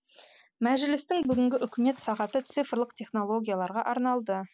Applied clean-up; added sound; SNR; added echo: none; Water / Splash, splatter; 20 dB; none.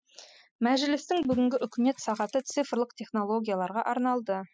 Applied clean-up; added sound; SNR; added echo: classical method spectral subtraction.